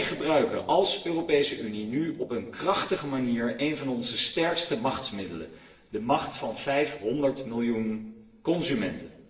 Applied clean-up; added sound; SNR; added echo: neural separator model SepFormer DNS4.